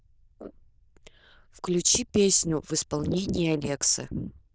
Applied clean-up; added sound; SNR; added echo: neural diffusion model UNIVERSE++.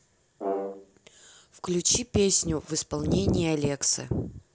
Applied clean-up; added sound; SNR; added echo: none; Brass instrument; 7 dB; none.